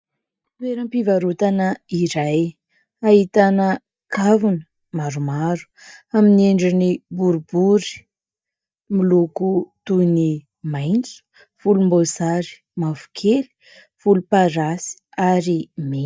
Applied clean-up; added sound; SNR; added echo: neural mask model DeepFilterNet 3.